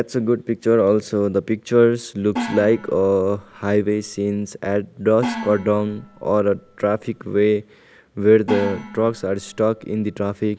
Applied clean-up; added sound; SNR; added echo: none; Gong; 12 dB; none.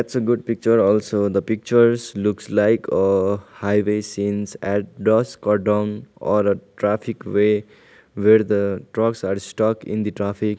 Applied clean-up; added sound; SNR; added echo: none; none; none; none.